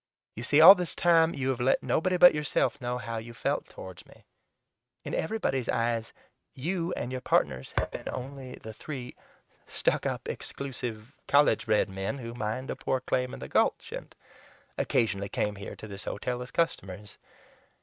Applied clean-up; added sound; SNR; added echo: neural mask model RNNoise.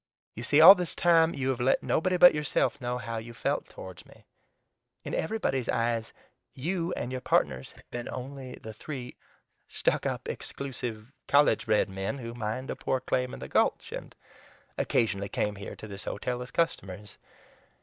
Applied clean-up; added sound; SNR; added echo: neural mask model DeepFilterNet 3.